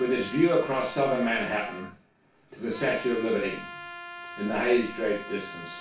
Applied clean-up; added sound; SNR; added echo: none; Trumpet; 13 dB; reverberation time 0.3 s.